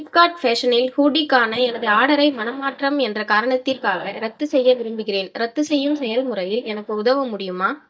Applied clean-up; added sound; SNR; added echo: neural mask model DeepFilterNet 3.